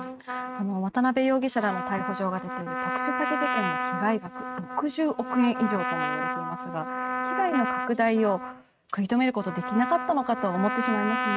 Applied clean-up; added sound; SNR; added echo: neural mask model RNNoise.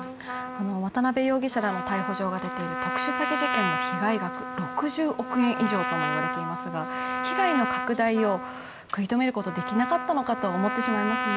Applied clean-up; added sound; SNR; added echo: none; Trumpet; 3 dB; none.